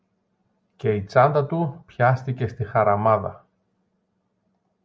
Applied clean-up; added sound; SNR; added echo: none; none; none; none.